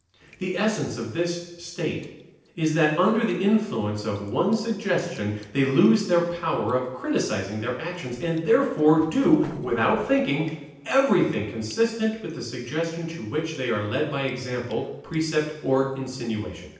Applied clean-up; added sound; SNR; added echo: neural separator model SepFormer DNS4.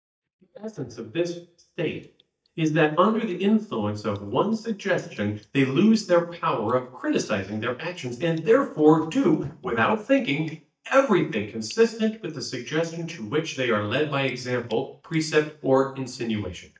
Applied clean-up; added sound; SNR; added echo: neural mask model DeepFilterNet 3.